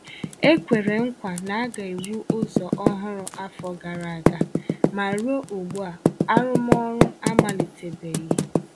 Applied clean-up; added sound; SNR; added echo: none; Typing; -2 dB; none.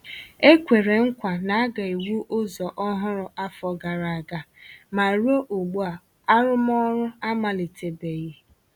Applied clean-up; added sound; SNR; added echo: none; none; none; none.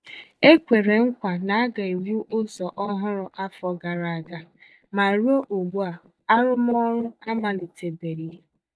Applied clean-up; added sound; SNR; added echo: neural mask model DeepFilterNet 3.